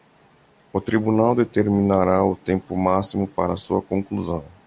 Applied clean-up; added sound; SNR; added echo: none; none; none; none.